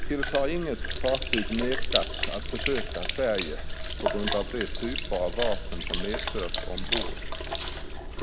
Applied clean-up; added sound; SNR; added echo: none; Sink (filling or washing); -3 dB; none.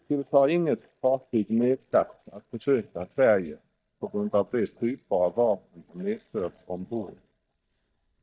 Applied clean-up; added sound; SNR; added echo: neural mask model DeepFilterNet 3.